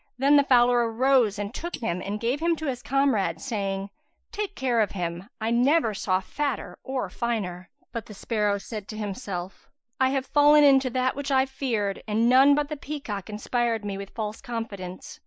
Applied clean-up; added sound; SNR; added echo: neural mask model Resemble Enhance denoiser.